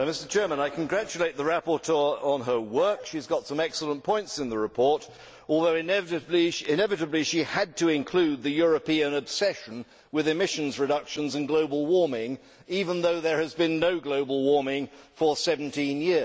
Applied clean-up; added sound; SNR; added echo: none; Bark; 16 dB; none.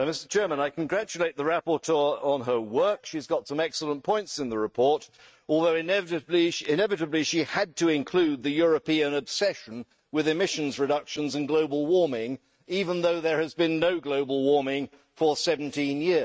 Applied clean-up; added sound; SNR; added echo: neural mask model RNNoise.